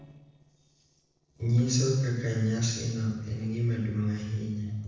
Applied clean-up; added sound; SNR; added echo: neural separator model SepFormer DNS4.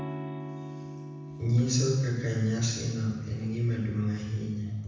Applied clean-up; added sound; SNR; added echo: none; Electric guitar / Strum; 12 dB; reverberation time 1.1 s.